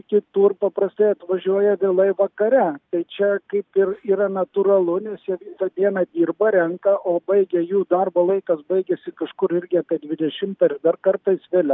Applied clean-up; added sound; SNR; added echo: neural mask model Resemble Enhance denoiser.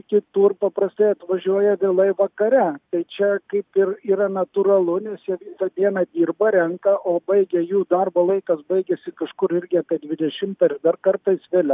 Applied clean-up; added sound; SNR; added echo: none; none; none; none.